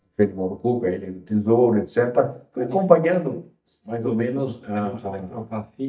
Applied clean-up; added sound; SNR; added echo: neural mask model DeepFilterNet 3.